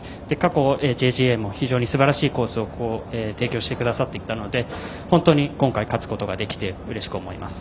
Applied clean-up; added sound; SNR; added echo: none; none; none; none.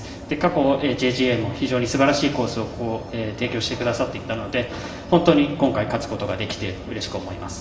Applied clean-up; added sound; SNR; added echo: none; none; none; reverberation time 1.9 s.